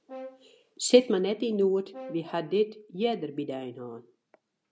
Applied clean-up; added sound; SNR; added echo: none; Brass instrument; 20 dB; none.